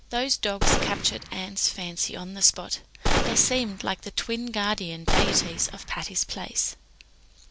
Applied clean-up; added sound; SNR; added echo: none; Gunshot, gunfire; -1 dB; none.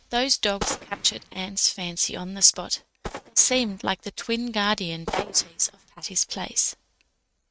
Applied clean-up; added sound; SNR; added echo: neural mask model RNNoise.